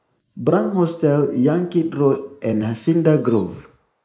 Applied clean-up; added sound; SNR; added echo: neural mask model Resemble Enhance denoiser.